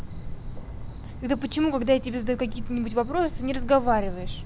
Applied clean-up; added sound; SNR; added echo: none; Cricket; 6 dB; none.